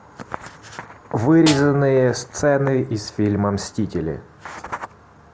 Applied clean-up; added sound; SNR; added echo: none; Snare drum; 10 dB; none.